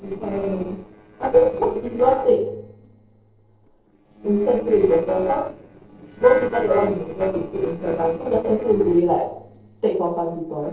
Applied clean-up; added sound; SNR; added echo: neural separator model SepFormer DNS4.